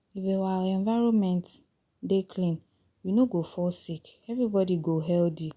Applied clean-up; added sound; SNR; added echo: none; none; none; none.